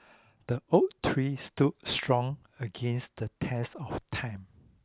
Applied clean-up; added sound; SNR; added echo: none; none; none; none.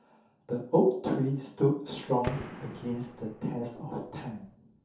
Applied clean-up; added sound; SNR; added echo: none; Gunshot, gunfire; 12 dB; reverberation time 0.5 s.